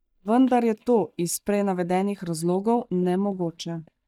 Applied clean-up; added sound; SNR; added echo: neural mask model DeepFilterNet 3.